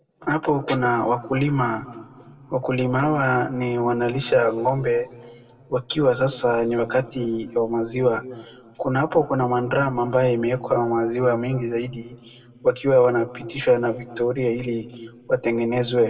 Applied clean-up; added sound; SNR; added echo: none; none; none; reverberation time 1.9 s.